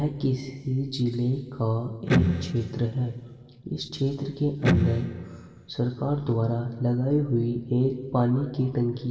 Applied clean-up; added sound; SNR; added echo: none; Electric guitar; 1 dB; reverberation time 2.4 s.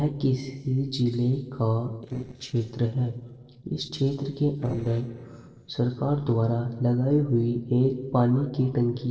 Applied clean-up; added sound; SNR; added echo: neural separator model SepFormer DNS4.